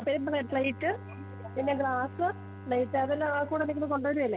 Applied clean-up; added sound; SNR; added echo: none; Bowed string instrument; 14 dB; none.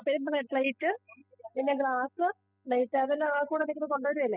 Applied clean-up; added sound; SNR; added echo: classical method spectral subtraction.